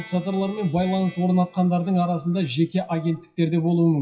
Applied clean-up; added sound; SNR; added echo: classical method WPE with log-MMSE.